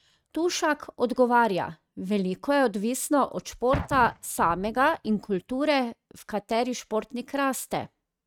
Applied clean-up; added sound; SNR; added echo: neural mask model RNNoise.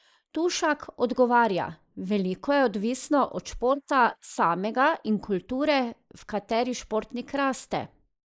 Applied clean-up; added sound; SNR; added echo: neural mask model Resemble Enhance denoiser.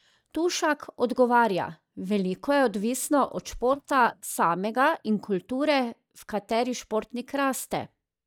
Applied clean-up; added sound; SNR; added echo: neural mask model DeepFilterNet 3.